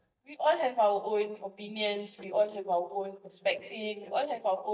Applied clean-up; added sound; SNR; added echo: neural mask model DeepFilterNet 3.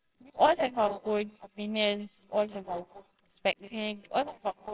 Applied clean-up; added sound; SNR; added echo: neural separator model SepFormer WHAMR!.